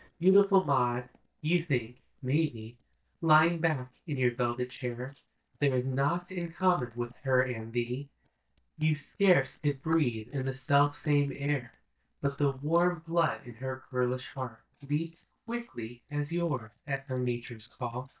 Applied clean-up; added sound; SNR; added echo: neural mask model DeepFilterNet 3.